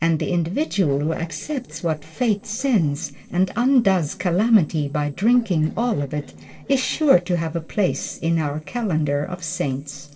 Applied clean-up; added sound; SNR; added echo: neural separator model SepFormer DNS4.